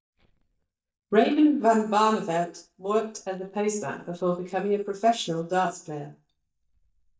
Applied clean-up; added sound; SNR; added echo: neural mask model DeepFilterNet 3.